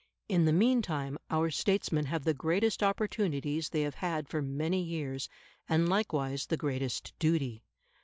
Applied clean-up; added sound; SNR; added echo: none; none; none; none.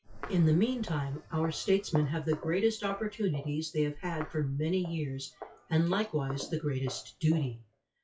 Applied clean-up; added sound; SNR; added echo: classical method WPE with log-MMSE.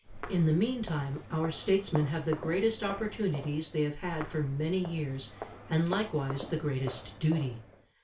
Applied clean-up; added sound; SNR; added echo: none; Walk, footsteps; 13 dB; reverberation time 0.3 s.